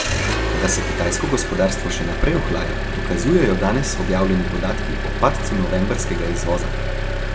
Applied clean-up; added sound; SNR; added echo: none; Engine; 0 dB; reverberation time 0.7 s.